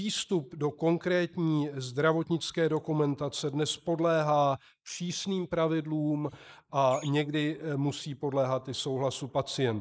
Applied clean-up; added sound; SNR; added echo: neural mask model Resemble Enhance denoiser.